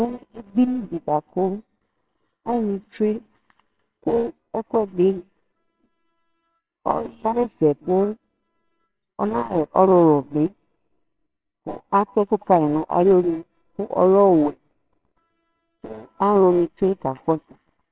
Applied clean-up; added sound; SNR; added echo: neural separator model SepFormer WHAMR!.